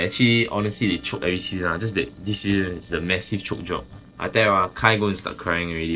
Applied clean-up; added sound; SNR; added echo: neural separator model SepFormer DNS4.